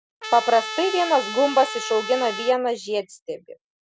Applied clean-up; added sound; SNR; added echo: none; Trumpet; 9 dB; none.